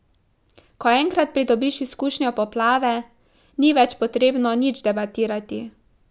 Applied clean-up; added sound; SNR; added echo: none; none; none; none.